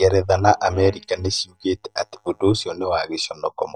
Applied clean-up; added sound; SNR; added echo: neural mask model DeepFilterNet 3.